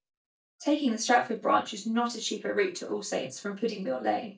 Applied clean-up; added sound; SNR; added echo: neural mask model DeepFilterNet 3.